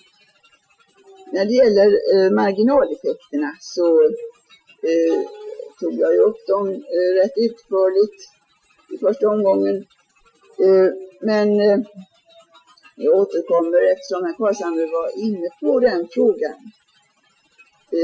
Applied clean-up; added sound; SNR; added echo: classical method Wiener filter.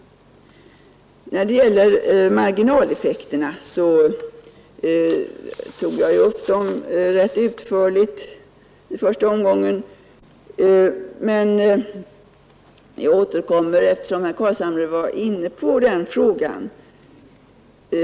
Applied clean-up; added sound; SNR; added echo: none; none; none; none.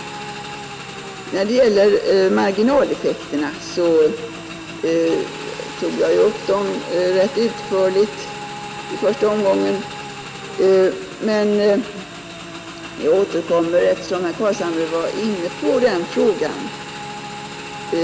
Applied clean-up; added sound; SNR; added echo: none; Motorcycle / Engine; 12 dB; none.